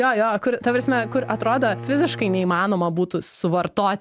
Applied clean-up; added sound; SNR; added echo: none; Bowed string instrument; 14 dB; none.